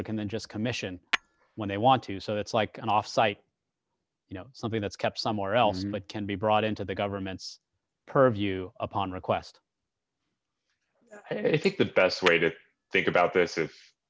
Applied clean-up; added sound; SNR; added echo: none; Tap / Hammer; 10 dB; none.